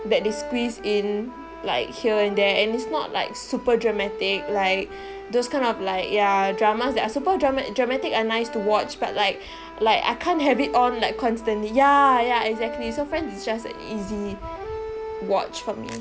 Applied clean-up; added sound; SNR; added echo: none; Accordion; 11 dB; none.